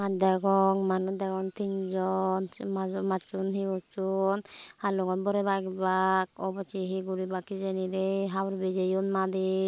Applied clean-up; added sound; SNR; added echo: none; none; none; none.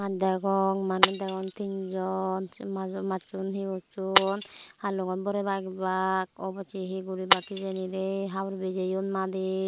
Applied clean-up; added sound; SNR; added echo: none; Shatter; 4 dB; none.